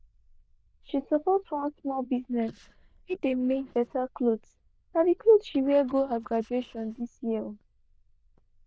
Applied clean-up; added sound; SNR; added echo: neural diffusion model UNIVERSE++.